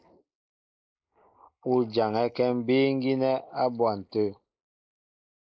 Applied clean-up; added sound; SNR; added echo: neural mask model Resemble Enhance denoiser.